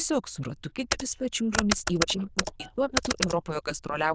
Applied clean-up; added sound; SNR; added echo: neural diffusion model UNIVERSE++.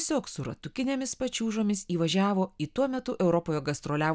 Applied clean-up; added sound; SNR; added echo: none; none; none; none.